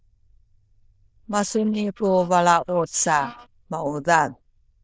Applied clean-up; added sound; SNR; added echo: neural diffusion model UNIVERSE++.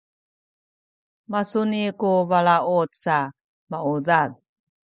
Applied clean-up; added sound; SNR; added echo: none; none; none; none.